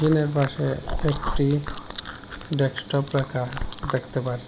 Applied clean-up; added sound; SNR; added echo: none; Chewing, mastication; 7 dB; none.